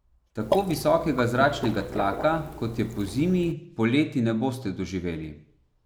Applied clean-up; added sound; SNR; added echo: none; Water / Liquid; 8 dB; none.